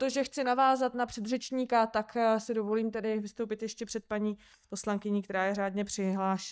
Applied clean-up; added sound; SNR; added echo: neural mask model DeepFilterNet 3.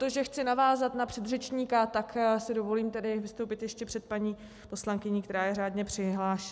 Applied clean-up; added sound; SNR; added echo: none; none; none; none.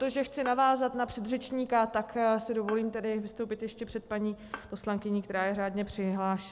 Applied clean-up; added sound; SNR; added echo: none; Bowed string instrument; 20 dB; none.